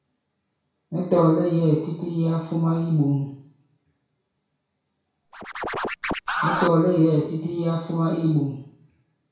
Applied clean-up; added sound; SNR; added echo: none; Scratching (performance technique); 3 dB; reverberation time 0.6 s.